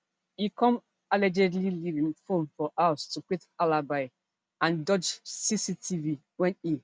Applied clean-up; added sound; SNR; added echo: none; none; none; none.